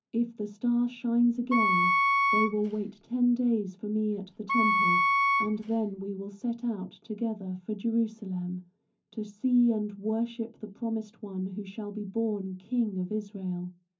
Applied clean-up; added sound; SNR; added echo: none; Wind instrument, woodwind instrument; -3 dB; reverberation time 0.3 s.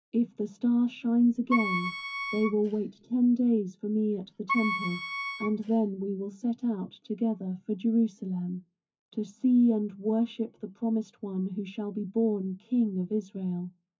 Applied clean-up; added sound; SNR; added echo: classical method WPE with log-MMSE.